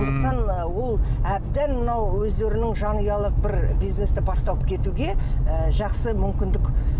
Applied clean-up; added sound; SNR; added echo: none; none; none; none.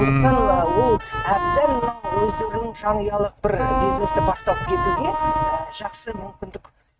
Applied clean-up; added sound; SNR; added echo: neural mask model RNNoise.